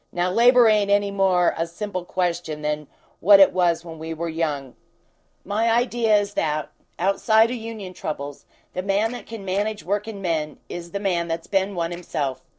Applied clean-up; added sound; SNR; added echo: neural separator model SepFormer DNS4.